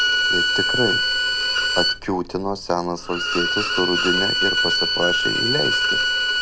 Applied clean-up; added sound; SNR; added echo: none; Bowed string instrument; -5 dB; none.